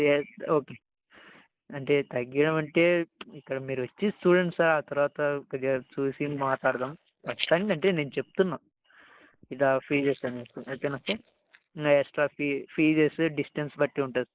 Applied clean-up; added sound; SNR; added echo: neural mask model Resemble Enhance denoiser.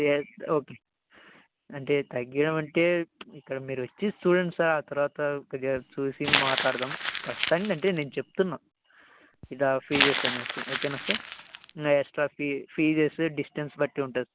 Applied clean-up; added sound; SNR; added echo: none; Crumpling, crinkling; 1 dB; none.